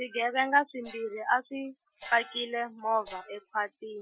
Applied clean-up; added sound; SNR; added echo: classical method Wiener filter.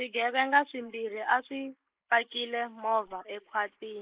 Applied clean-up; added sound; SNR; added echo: neural mask model Resemble Enhance denoiser.